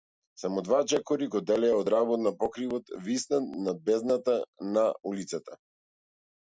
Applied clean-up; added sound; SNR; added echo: none; none; none; none.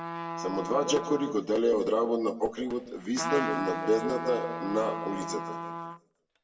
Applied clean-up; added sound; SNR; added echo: none; Trumpet; 7 dB; reverberation time 1.2 s.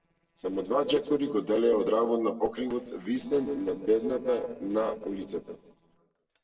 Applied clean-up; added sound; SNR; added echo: neural separator model SepFormer DNS4.